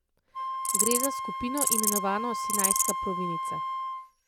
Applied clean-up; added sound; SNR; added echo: none; Wind instrument, woodwind instrument + Insect; -5 dB; none.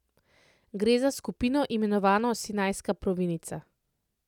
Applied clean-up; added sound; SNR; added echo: none; none; none; none.